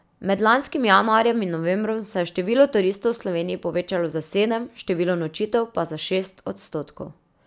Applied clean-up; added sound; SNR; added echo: none; none; none; none.